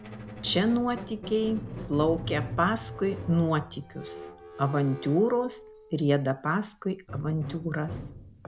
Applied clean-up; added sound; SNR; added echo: none; Squeak; 12 dB; none.